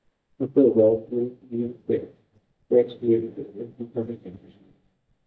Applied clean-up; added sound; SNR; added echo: neural mask model DeepFilterNet 3.